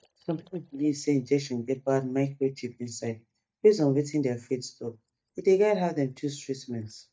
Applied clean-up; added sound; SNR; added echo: neural mask model DeepFilterNet 3.